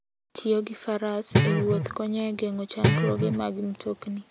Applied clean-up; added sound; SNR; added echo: none; Guitar; -1 dB; none.